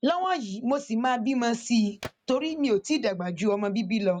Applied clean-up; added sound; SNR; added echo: neural mask model RNNoise.